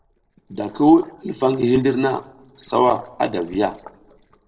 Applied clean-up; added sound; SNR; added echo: neural separator model SepFormer DNS4.